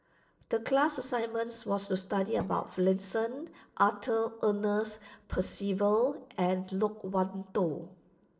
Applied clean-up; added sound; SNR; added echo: neural separator model SepFormer DNS4.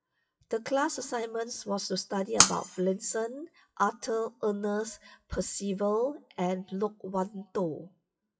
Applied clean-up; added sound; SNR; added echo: classical method WPE with log-MMSE.